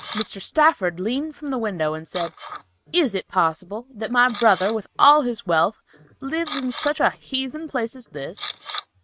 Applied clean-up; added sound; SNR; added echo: neural mask model RNNoise.